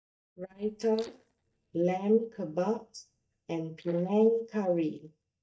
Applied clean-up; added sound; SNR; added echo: neural mask model DeepFilterNet 3.